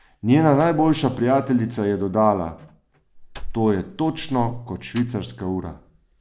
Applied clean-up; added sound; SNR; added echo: none; Slam; 16 dB; none.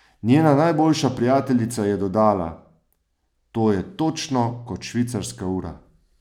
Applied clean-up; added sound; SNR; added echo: none; none; none; none.